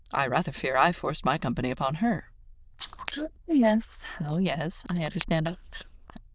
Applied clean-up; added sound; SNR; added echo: neural diffusion model UNIVERSE++.